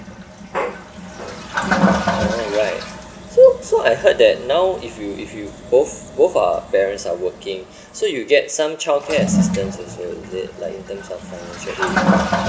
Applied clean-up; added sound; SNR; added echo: none; Toilet flush; 4 dB; none.